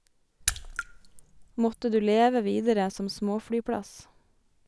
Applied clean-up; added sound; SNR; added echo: none; Raindrop / Splash, splatter; 8 dB; none.